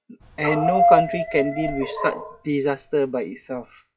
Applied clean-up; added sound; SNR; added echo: classical method log-MMSE.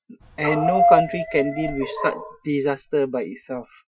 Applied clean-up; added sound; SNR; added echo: classical method Wiener filter.